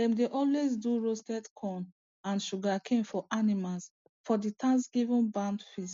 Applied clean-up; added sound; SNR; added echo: none; none; none; none.